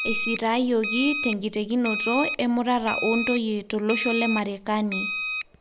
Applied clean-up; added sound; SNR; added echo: none; Alarm; 2 dB; none.